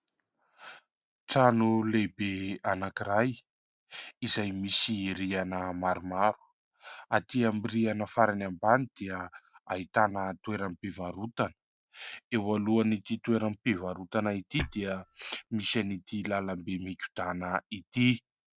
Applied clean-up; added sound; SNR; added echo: neural separator model SepFormer DNS4.